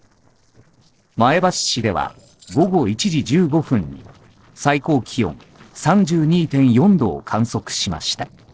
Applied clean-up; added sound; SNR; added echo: neural separator model SepFormer DNS4.